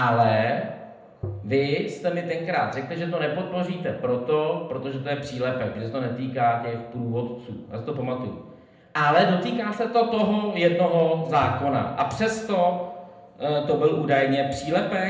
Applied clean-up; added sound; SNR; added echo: none; Tap; 12 dB; reverberation time 0.7 s.